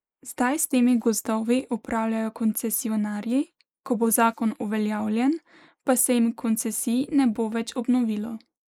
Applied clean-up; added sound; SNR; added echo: neural mask model Resemble Enhance denoiser.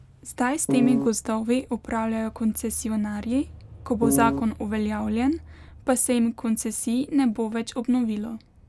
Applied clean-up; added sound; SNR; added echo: none; Piano; -2 dB; none.